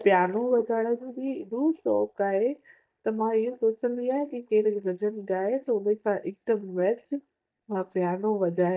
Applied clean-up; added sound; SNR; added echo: neural mask model DeepFilterNet 3.